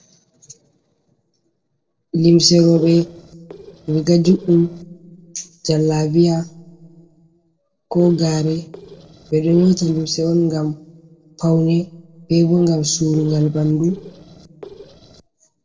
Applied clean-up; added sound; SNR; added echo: neural separator model SepFormer DNS4.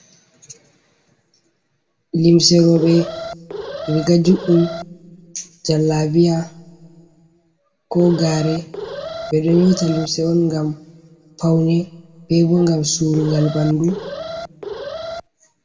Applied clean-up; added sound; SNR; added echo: none; Alarm; 11 dB; reverberation time 1.3 s.